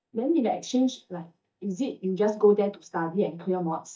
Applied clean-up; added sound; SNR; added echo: neural mask model DeepFilterNet 3.